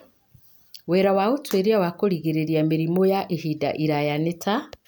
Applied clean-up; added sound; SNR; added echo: none; none; none; none.